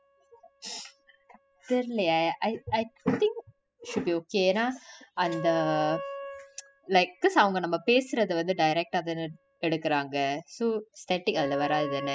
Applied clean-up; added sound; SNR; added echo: classical method spectral subtraction.